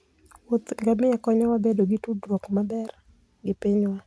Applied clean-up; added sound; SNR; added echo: none; none; none; none.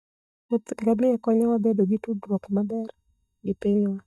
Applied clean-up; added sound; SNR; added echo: neural mask model DeepFilterNet 3.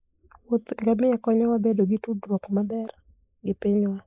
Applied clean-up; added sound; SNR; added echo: neural mask model Resemble Enhance denoiser.